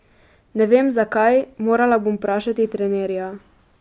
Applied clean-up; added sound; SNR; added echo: none; none; none; none.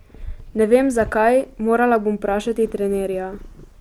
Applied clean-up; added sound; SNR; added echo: none; Purr; 18 dB; none.